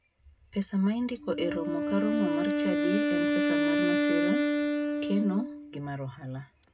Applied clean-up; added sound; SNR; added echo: none; Wind instrument, woodwind instrument; -3 dB; reverberation time 0.2 s.